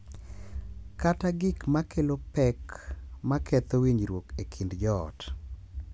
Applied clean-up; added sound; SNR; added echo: none; none; none; none.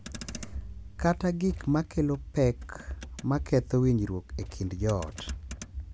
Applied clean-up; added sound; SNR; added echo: none; Gunshot, gunfire + Motor vehicle (road); 19 dB; none.